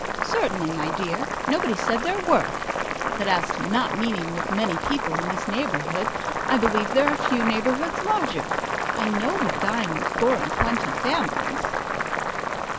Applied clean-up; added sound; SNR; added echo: none; Boiling; 0 dB; none.